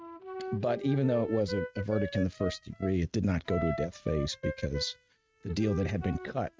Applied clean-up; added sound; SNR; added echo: neural mask model RNNoise.